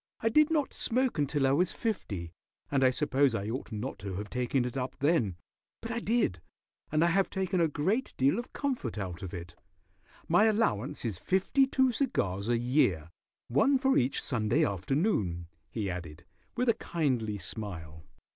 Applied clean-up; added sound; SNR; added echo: none; none; none; none.